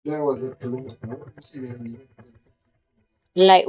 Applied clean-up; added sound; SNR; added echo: neural mask model DeepFilterNet 3.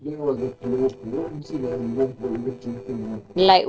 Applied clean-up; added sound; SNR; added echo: neural separator model SepFormer DNS4.